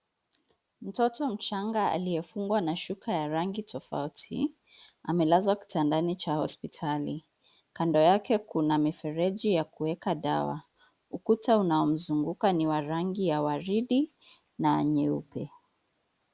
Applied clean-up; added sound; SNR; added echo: none; none; none; none.